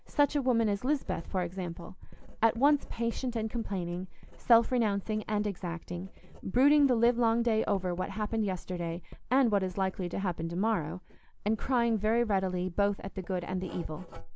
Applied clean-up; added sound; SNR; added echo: none; Writing; 16 dB; none.